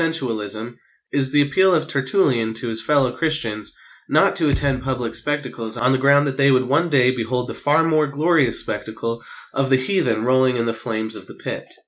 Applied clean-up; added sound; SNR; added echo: none; Thump, thud; 10 dB; none.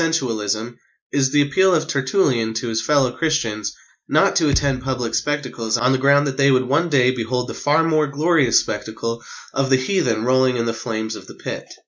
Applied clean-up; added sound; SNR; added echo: neural mask model DeepFilterNet 3.